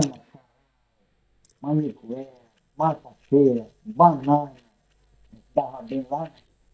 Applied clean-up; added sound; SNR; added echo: neural mask model DeepFilterNet 3.